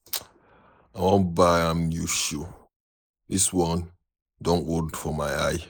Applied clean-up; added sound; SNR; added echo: neural mask model Resemble Enhance denoiser.